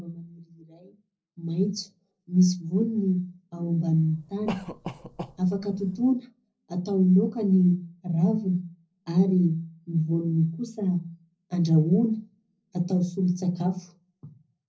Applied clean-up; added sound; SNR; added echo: neural separator model SepFormer DNS4.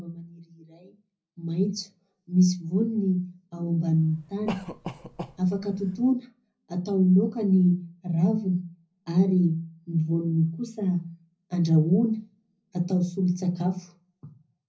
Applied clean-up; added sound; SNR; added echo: none; Cough; 12 dB; reverberation time 0.4 s.